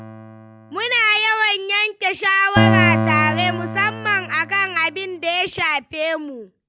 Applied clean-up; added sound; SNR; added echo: none; Piano; 5 dB; none.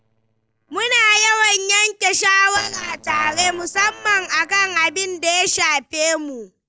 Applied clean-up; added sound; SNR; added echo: neural separator model SepFormer DNS4.